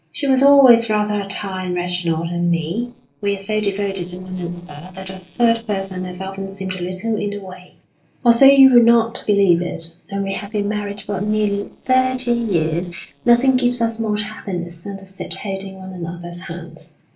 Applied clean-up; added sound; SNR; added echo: neural separator model SepFormer DNS4.